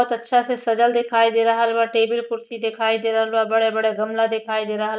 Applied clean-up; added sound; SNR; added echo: neural mask model Resemble Enhance denoiser.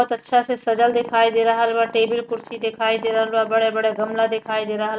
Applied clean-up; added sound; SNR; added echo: neural mask model RNNoise.